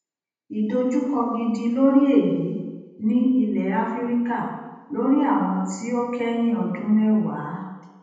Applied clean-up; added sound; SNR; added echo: none; none; none; reverberation time 1.1 s.